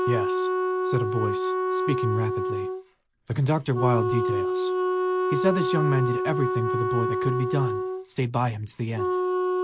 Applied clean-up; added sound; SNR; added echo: none; Wind instrument, woodwind instrument; -2 dB; none.